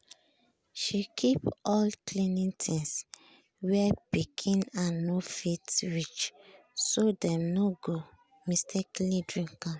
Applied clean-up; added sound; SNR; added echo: none; none; none; none.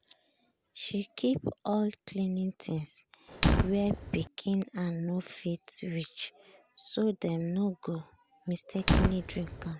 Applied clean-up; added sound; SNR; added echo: none; Fire; 1 dB; none.